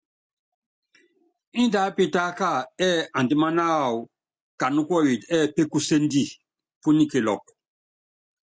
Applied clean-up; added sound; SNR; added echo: none; none; none; none.